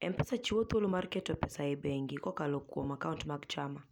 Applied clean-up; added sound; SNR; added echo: none; none; none; none.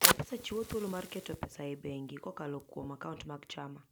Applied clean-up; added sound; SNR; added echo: none; Fire; -3 dB; none.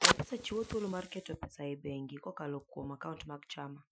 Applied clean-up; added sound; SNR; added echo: classical method Wiener filter.